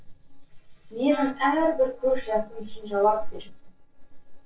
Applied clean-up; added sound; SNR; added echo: neural separator model SepFormer DNS4.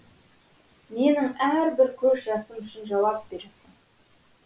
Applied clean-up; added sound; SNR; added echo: none; none; none; none.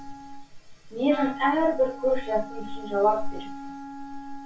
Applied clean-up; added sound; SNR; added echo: none; Wind instrument, woodwind instrument; 13 dB; reverberation time 0.2 s.